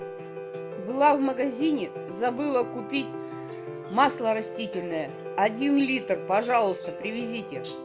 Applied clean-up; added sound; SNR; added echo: none; Piano; 9 dB; none.